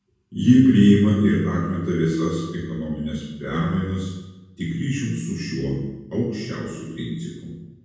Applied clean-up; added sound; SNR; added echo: none; none; none; reverberation time 1.1 s.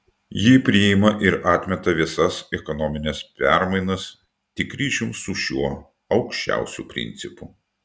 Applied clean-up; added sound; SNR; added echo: none; none; none; none.